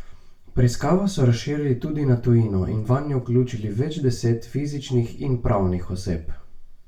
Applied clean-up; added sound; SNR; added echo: none; none; none; reverberation time 0.3 s.